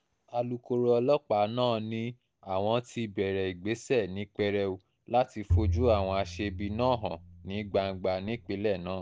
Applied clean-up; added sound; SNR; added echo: none; Bowed string instrument; 4 dB; none.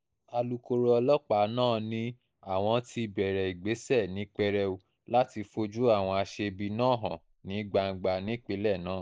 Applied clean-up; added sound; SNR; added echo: neural mask model Resemble Enhance denoiser.